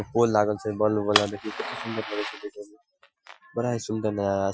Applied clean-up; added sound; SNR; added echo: classical method Wiener filter.